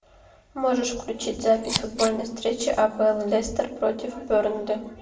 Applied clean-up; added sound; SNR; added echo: none; Scissors; 8 dB; reverberation time 0.6 s.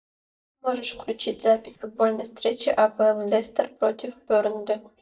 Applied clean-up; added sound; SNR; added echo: neural mask model DeepFilterNet 3.